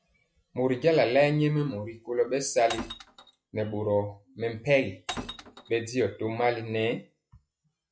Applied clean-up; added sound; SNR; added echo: classical method log-MMSE.